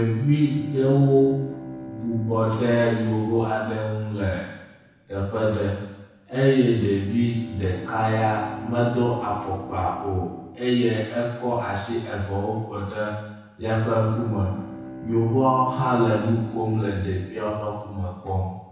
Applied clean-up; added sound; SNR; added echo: none; Bowed string instrument; 16 dB; reverberation time 1.0 s.